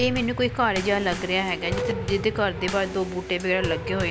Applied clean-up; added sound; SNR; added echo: none; Bass drum / Snare drum / Drum kit; 9 dB; none.